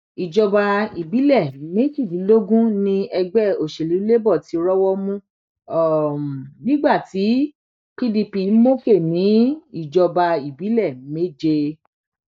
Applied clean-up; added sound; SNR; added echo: neural mask model DeepFilterNet 3.